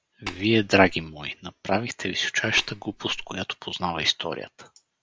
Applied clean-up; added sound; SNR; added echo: none; Tap; 14 dB; none.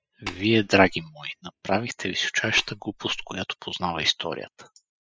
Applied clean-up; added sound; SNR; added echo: classical method spectral subtraction.